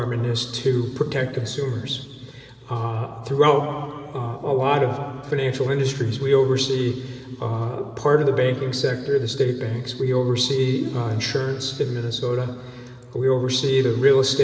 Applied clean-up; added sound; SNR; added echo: none; none; none; reverberation time 2.3 s.